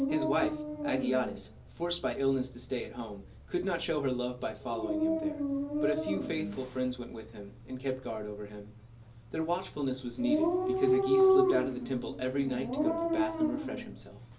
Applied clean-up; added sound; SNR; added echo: none; Dog; -1 dB; reverberation time 0.3 s.